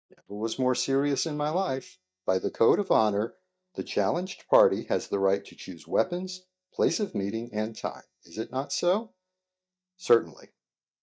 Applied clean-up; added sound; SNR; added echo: neural mask model DeepFilterNet 3.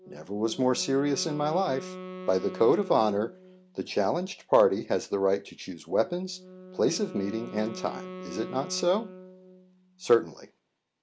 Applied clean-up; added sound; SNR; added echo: none; Wind instrument, woodwind instrument; 15 dB; none.